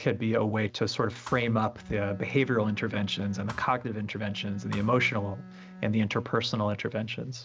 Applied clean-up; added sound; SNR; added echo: none; Thump, thud + Bowed string instrument; 17 dB; none.